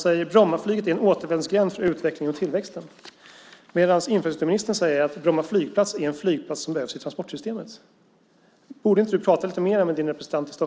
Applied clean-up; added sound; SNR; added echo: none; none; none; none.